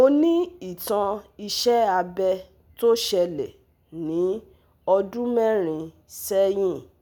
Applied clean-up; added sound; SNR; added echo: none; none; none; none.